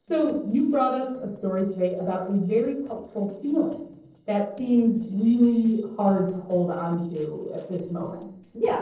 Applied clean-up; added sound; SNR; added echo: neural separator model SepFormer DNS4.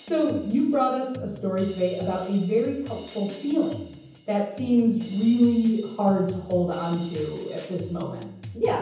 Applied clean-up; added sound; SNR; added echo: none; Drum kit; 17 dB; reverberation time 0.9 s.